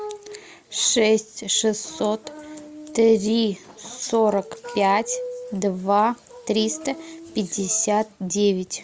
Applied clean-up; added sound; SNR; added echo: none; none; none; none.